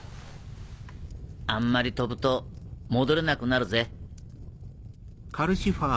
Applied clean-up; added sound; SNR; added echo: none; none; none; none.